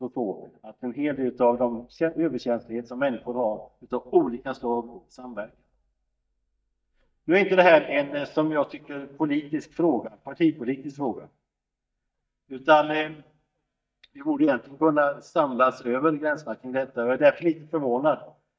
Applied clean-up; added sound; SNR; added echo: neural mask model DeepFilterNet 3.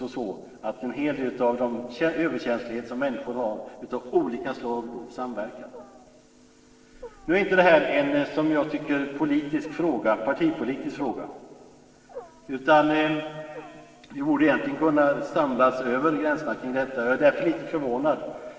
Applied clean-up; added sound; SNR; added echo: neural separator model SepFormer DNS4.